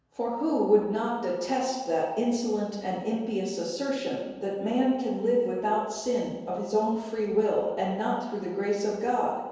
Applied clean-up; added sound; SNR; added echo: none; none; none; reverberation time 1.2 s.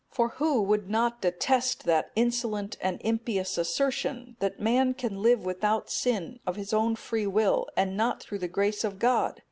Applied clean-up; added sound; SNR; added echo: none; none; none; none.